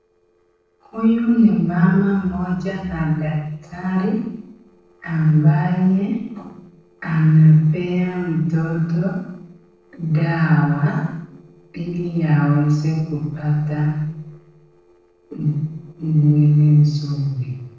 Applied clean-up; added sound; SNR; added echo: neural separator model SepFormer DNS4.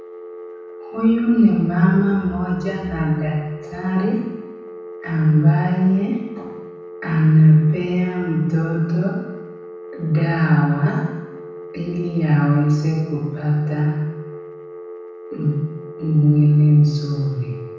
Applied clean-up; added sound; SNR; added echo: none; Telephone; 16 dB; reverberation time 1.1 s.